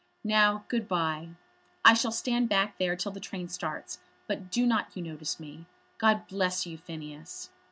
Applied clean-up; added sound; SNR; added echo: none; none; none; none.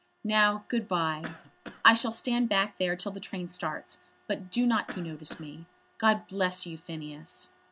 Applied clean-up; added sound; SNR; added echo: none; Cough; 16 dB; none.